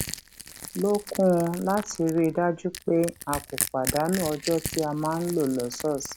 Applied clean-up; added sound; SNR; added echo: none; Crushing; 10 dB; none.